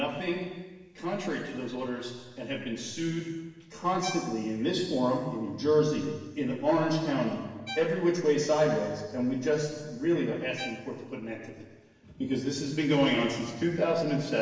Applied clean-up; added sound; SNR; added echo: none; Bowed string instrument; 16 dB; reverberation time 1.3 s.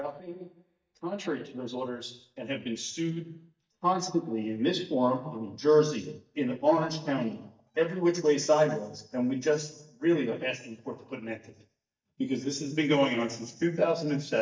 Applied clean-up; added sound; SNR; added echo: neural mask model DeepFilterNet 3.